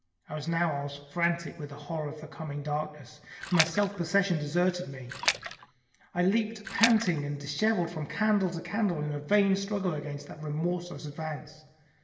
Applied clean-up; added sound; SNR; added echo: none; Splash, splatter; 3 dB; reverberation time 0.9 s.